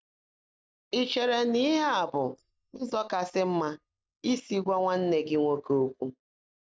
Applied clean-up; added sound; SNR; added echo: neural mask model DeepFilterNet 3.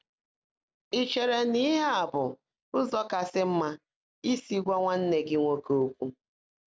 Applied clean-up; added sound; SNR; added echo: none; none; none; none.